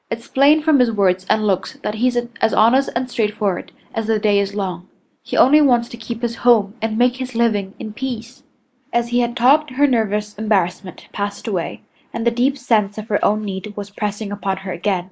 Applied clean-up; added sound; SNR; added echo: neural mask model Resemble Enhance denoiser.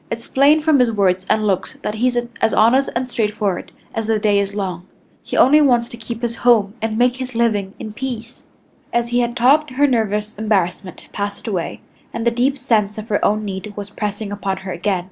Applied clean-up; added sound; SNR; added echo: none; none; none; none.